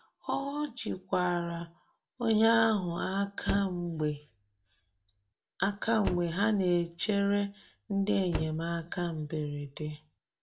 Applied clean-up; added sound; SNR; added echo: none; Slam; 12 dB; reverberation time 0.2 s.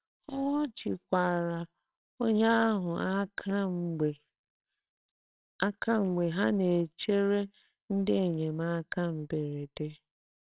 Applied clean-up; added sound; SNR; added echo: neural separator model SepFormer WHAMR!.